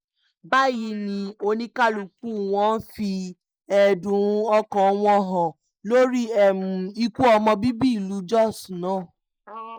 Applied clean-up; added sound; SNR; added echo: neural mask model Resemble Enhance denoiser.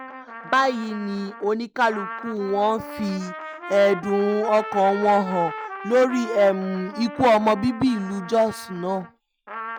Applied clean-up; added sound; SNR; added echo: none; Trumpet; 13 dB; none.